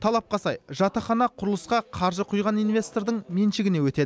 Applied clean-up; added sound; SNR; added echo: none; none; none; none.